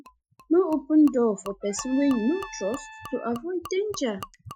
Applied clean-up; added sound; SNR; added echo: classical method Wiener filter.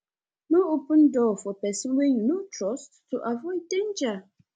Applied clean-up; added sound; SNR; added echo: none; none; none; none.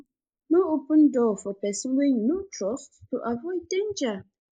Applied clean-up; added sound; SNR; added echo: neural mask model Resemble Enhance denoiser.